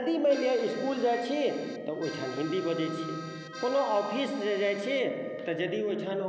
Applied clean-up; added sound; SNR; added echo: none; Accordion + Wind instrument, woodwind instrument; 14 dB; none.